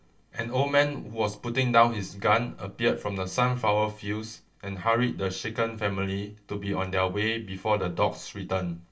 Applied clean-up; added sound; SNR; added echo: none; none; none; reverberation time 0.2 s.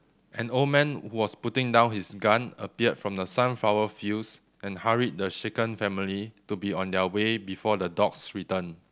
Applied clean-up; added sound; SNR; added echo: none; none; none; none.